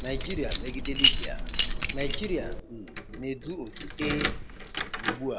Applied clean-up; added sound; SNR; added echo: none; Keys jangling; -5 dB; none.